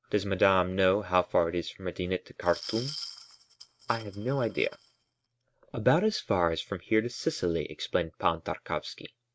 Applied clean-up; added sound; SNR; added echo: neural mask model RNNoise.